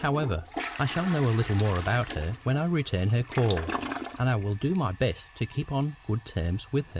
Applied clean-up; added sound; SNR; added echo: none; Toilet flush; 12 dB; none.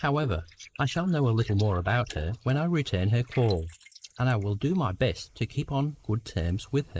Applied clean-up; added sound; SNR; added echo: neural mask model Resemble Enhance denoiser.